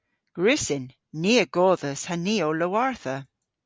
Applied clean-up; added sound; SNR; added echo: none; none; none; none.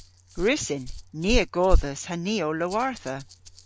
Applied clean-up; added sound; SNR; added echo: none; Rattle; 2 dB; none.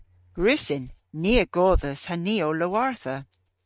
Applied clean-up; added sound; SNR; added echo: neural mask model RNNoise.